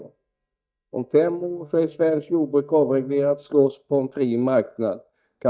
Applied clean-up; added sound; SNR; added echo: neural mask model DeepFilterNet 3.